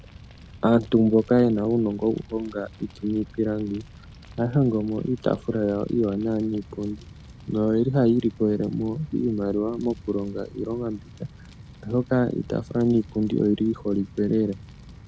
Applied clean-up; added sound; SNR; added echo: none; Fire; 19 dB; none.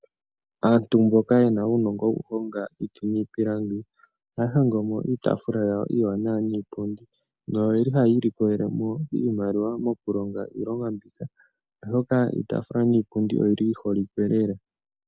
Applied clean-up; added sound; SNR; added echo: none; none; none; none.